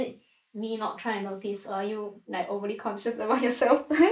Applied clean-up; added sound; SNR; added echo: neural mask model Resemble Enhance denoiser.